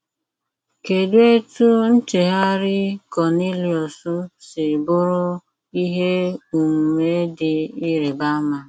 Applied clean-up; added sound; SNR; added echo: none; none; none; none.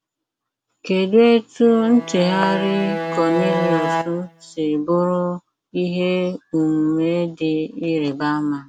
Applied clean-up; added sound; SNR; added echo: none; Bowed string instrument; 5 dB; none.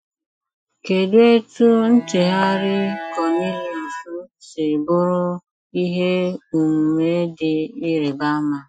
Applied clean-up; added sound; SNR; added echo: classical method Wiener filter.